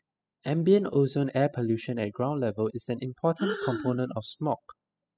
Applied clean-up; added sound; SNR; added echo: classical method spectral subtraction.